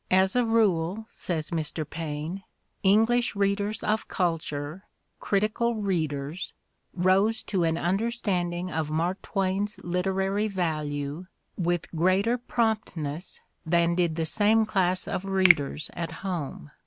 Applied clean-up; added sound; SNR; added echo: none; Finger snapping; 4 dB; none.